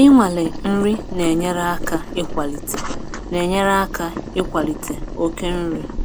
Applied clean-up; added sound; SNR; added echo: none; Boiling; 7 dB; none.